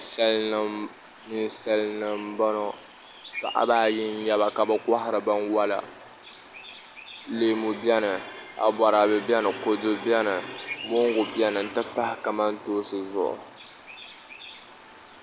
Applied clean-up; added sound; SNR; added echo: none; Bird vocalization, bird call, bird song; 18 dB; none.